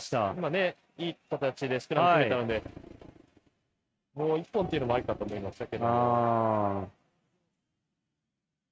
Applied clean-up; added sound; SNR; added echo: neural mask model RNNoise.